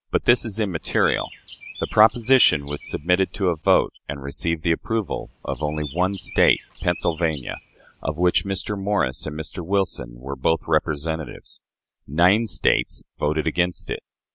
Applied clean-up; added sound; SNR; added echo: none; Chirp, tweet; 18 dB; none.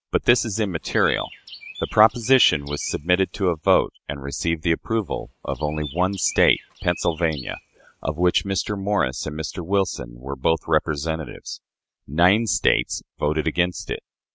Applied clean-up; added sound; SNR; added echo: neural mask model RNNoise.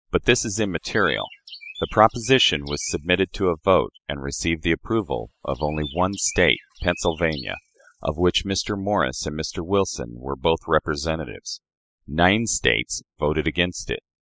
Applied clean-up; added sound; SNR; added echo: classical method spectral subtraction.